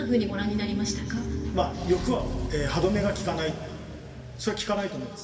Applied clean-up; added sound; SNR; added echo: none; Engine / Car; 12 dB; reverberation time 2.5 s.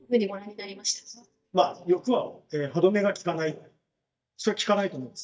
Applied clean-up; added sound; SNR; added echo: neural mask model DeepFilterNet 3.